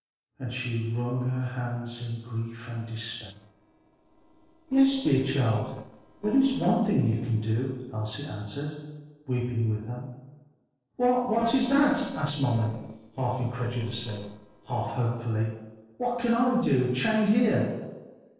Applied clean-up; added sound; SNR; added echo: neural separator model SepFormer DNS4.